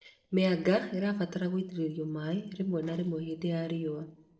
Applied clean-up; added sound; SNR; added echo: neural separator model SepFormer DNS4.